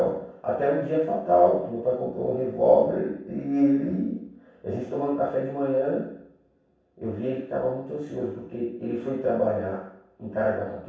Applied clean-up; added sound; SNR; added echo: none; none; none; reverberation time 0.7 s.